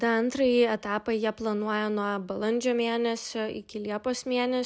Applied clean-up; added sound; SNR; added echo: none; none; none; none.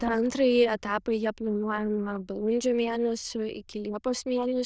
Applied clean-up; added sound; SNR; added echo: neural diffusion model UNIVERSE++.